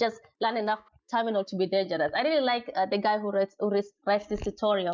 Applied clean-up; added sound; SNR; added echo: neural mask model DeepFilterNet 3.